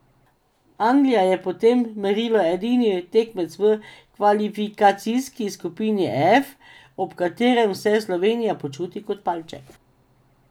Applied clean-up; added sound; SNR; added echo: none; none; none; none.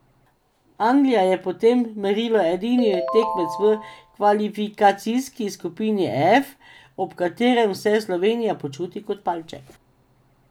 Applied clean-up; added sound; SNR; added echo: none; Ringtone; 7 dB; none.